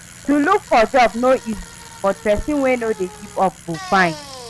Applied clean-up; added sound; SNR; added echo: none; Bicycle; 16 dB; none.